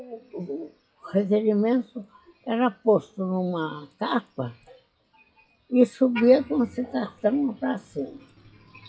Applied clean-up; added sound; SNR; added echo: classical method WPE with log-MMSE.